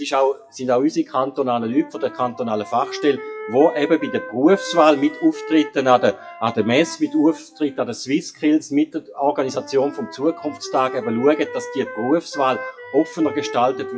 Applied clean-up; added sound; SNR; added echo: classical method WPE with log-MMSE.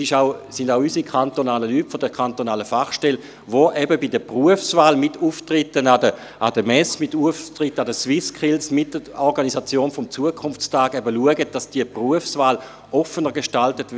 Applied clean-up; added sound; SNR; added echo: none; none; none; none.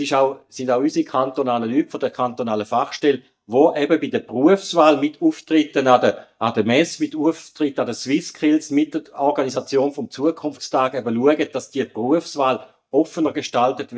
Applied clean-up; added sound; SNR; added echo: neural mask model DeepFilterNet 3.